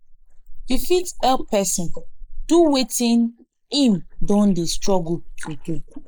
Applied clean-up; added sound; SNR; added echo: neural mask model Resemble Enhance denoiser.